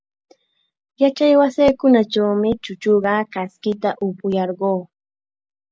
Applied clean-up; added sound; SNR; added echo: none; none; none; none.